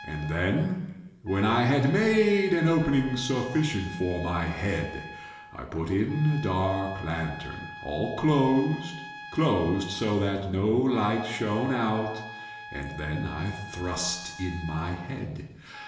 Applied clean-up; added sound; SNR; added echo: none; Trumpet; 15 dB; reverberation time 1.0 s.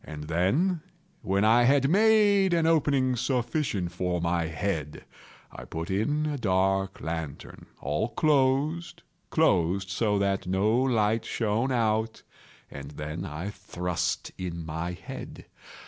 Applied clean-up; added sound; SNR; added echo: none; none; none; none.